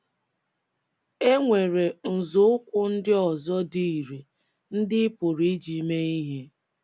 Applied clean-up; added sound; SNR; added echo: none; none; none; none.